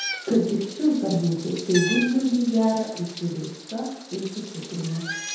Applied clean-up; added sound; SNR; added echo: none; Meow; 10 dB; reverberation time 0.9 s.